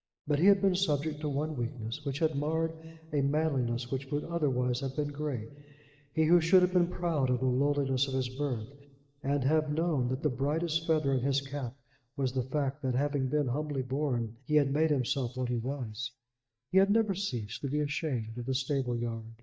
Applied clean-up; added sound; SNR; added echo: neural mask model DeepFilterNet 3.